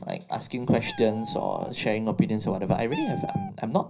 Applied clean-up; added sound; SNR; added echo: none; Meow; 14 dB; reverberation time 0.4 s.